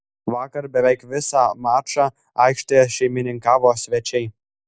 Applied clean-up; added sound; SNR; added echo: none; none; none; none.